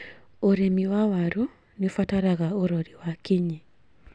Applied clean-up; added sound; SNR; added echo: none; none; none; none.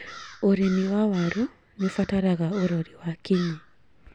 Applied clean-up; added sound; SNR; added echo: none; Crow; 19 dB; none.